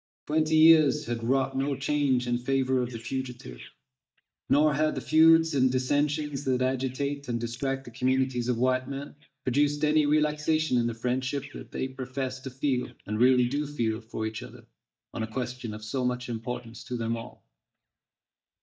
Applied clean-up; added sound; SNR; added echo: neural mask model DeepFilterNet 3.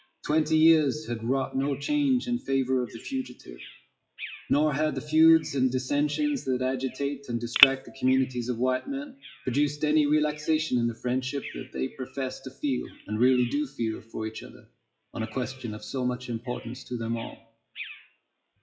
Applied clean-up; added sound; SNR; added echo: classical method WPE with log-MMSE.